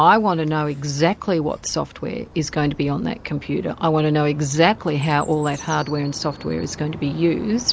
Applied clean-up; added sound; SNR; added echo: none; Chirp, tweet; 19 dB; none.